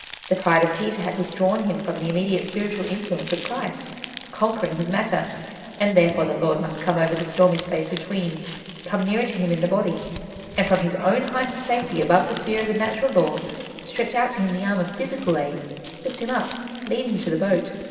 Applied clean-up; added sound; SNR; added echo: none; Crumpling, crinkling; 15 dB; reverberation time 2.4 s.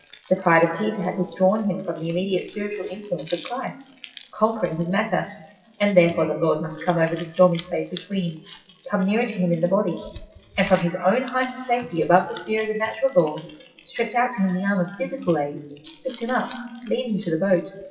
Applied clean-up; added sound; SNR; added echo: classical method WPE with log-MMSE.